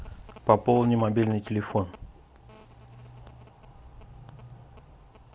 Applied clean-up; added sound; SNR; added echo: none; none; none; none.